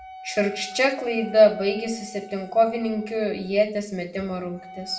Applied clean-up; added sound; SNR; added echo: none; Wind instrument, woodwind instrument; 18 dB; reverberation time 0.5 s.